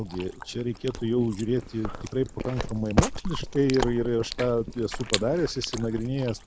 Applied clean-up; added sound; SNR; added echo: none; Chewing, mastication; 9 dB; none.